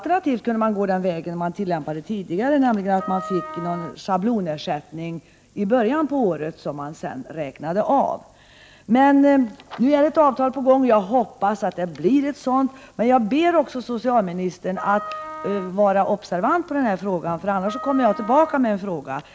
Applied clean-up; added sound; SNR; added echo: none; Wind instrument, woodwind instrument; 13 dB; none.